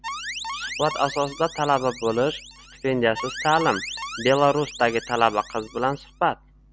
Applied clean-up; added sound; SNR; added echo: none; Alarm; 11 dB; none.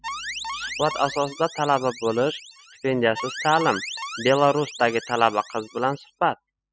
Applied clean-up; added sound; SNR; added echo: classical method spectral subtraction.